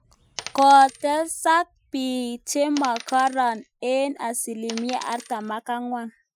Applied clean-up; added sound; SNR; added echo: classical method Wiener filter.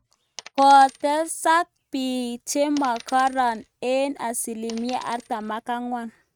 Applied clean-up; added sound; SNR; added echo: neural mask model RNNoise.